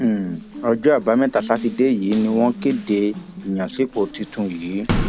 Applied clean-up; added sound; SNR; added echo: none; Water tap, faucet; 9 dB; none.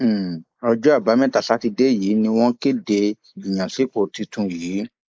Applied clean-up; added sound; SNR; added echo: neural mask model Resemble Enhance denoiser.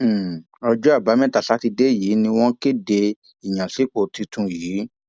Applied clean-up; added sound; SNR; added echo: none; none; none; none.